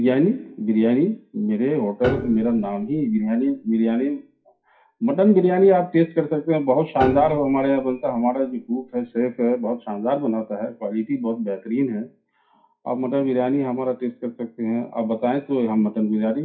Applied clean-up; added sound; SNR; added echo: classical method WPE with log-MMSE.